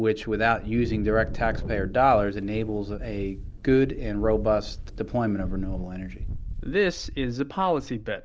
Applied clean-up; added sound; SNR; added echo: none; Wind; 8 dB; none.